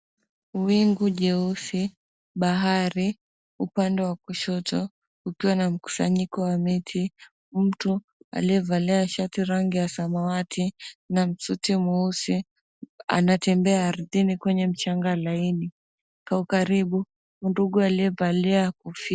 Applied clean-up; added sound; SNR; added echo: none; none; none; none.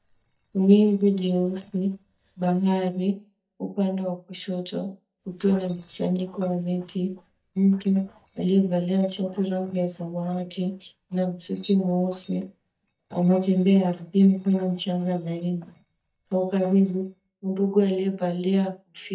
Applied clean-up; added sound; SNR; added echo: neural mask model DeepFilterNet 3.